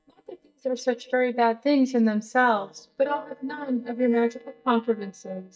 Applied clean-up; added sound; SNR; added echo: neural mask model DeepFilterNet 3.